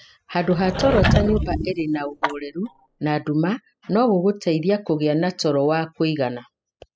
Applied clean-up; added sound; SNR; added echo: classical method spectral subtraction.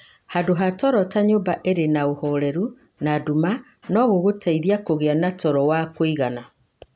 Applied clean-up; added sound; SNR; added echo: none; none; none; none.